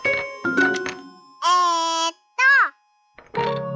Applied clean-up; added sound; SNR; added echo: classical method log-MMSE.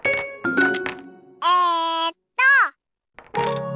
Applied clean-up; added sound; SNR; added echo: none; none; none; none.